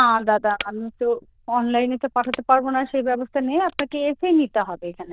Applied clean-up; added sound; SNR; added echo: neural diffusion model UNIVERSE++.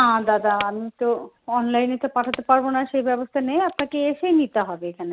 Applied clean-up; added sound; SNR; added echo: none; Wood; 18 dB; none.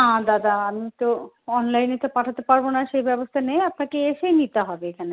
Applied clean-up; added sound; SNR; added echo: none; none; none; none.